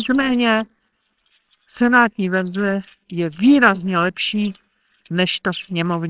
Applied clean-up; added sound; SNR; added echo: neural separator model SepFormer WHAMR!.